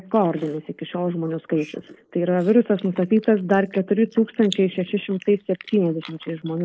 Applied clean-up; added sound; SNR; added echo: neural mask model Resemble Enhance denoiser.